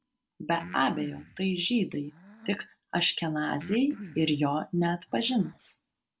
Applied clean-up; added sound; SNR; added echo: none; Breathing; 19 dB; none.